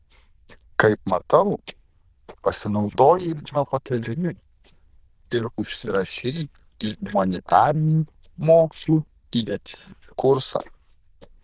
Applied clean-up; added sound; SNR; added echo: neural diffusion model UNIVERSE++.